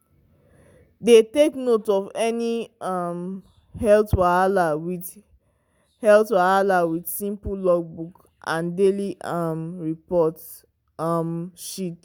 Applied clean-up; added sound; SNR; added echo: none; none; none; none.